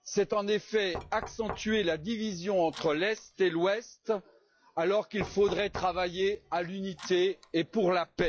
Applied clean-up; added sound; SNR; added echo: classical method log-MMSE.